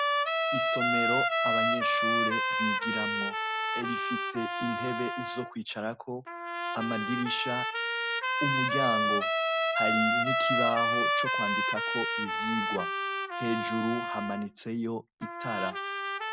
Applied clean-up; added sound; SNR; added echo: none; Trumpet; -5 dB; none.